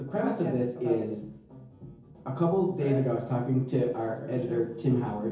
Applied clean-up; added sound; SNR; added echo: none; none; none; reverberation time 0.7 s.